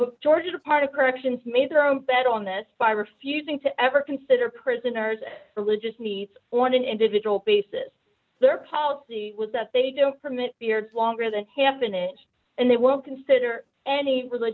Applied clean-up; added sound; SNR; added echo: none; none; none; none.